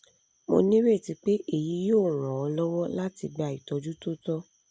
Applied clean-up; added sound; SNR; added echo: none; none; none; none.